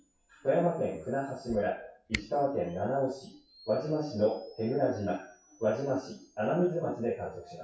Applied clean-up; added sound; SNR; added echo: classical method WPE with log-MMSE.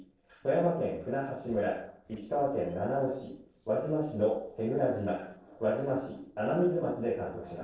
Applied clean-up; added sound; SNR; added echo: neural separator model SepFormer DNS4.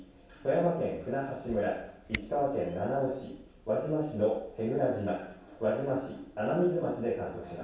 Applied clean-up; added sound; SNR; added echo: none; Camera; 18 dB; reverberation time 0.7 s.